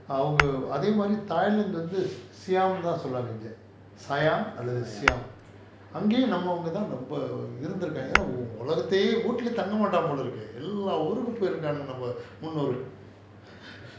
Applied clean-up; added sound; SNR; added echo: none; Tap / Hammer; 6 dB; none.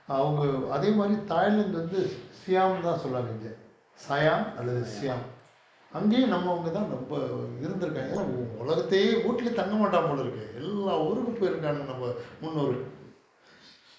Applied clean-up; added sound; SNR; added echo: neural mask model Resemble Enhance denoiser.